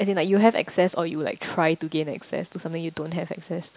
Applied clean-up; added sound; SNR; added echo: none; none; none; none.